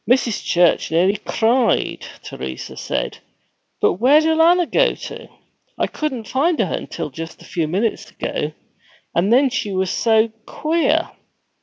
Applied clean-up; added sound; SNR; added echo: none; none; none; none.